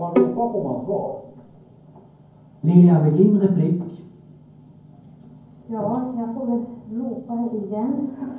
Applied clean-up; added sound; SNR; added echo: none; Bowed string instrument; 6 dB; reverberation time 0.9 s.